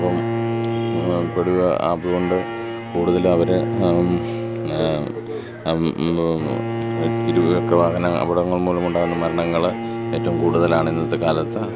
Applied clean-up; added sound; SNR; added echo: none; Bowed string instrument; 4 dB; none.